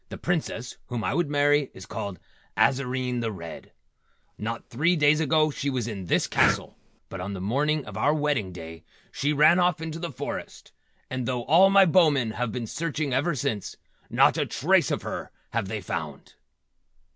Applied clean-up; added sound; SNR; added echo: none; Breathing; 8 dB; none.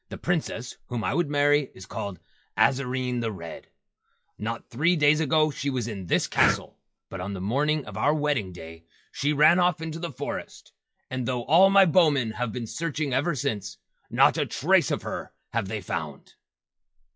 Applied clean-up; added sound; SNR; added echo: classical method log-MMSE.